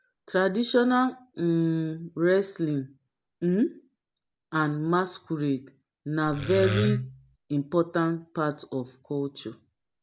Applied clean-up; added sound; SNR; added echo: none; Wood; 2 dB; none.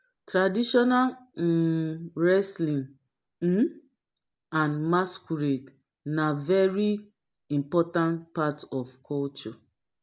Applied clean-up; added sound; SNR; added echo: none; none; none; none.